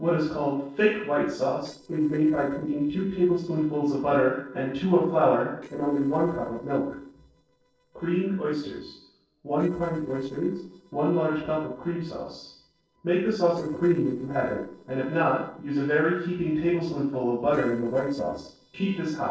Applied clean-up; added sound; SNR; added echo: neural separator model SepFormer DNS4.